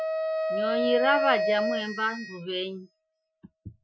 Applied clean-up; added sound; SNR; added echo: classical method Wiener filter.